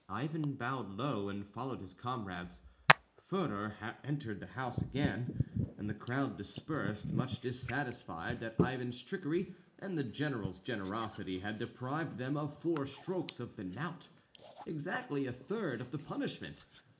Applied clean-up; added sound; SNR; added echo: none; Hands; 3 dB; reverberation time 0.4 s.